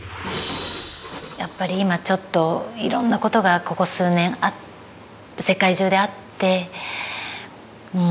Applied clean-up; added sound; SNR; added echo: none; Thunder; 18 dB; none.